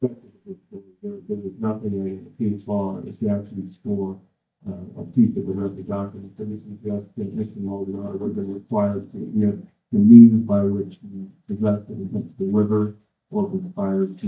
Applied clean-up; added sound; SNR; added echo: neural mask model DeepFilterNet 3.